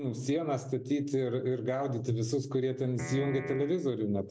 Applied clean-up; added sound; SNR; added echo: none; Piano; 12 dB; none.